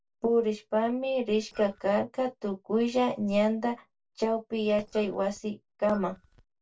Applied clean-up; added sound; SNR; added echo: neural separator model SepFormer DNS4.